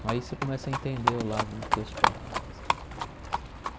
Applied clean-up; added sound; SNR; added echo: none; Livestock, farm animals, working animals; -4 dB; none.